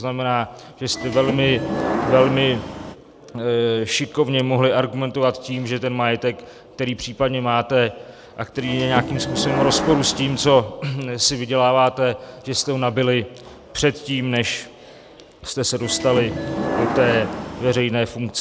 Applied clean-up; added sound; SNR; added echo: none; Subway, metro, underground / Sliding door; 4 dB; none.